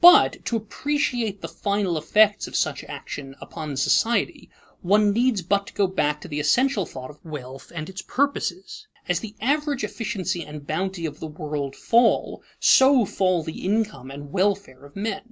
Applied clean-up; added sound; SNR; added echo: none; none; none; none.